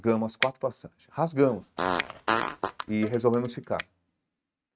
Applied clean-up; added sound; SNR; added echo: neural mask model RNNoise.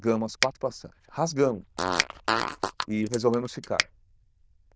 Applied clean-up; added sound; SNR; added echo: neural diffusion model UNIVERSE++.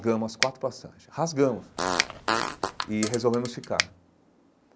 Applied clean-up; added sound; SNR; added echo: none; Finger snapping + Fart; 0 dB; none.